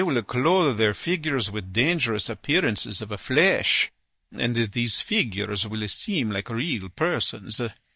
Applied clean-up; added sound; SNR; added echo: neural mask model DeepFilterNet 3.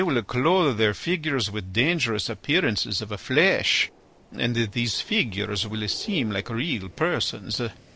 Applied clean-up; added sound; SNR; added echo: neural separator model SepFormer DNS4.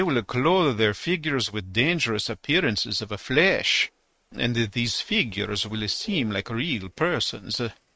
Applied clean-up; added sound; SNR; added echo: neural mask model RNNoise.